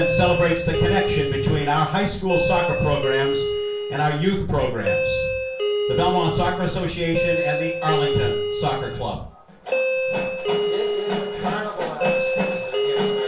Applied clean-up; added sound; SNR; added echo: none; Doorbell; 0 dB; reverberation time 0.4 s.